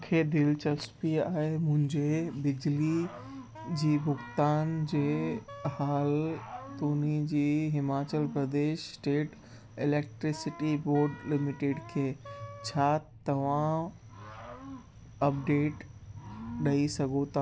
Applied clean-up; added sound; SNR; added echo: none; Cricket / Growling + Wind instrument, woodwind instrument; 17 dB; none.